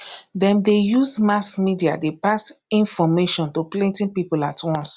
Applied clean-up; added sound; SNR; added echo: none; none; none; none.